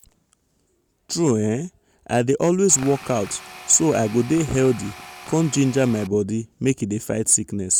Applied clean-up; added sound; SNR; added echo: none; Tools; 17 dB; none.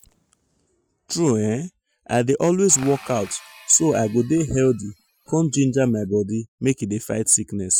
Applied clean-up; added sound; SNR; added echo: classical method Wiener filter.